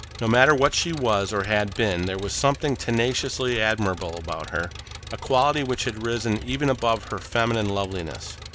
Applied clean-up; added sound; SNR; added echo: none; Engine; 15 dB; none.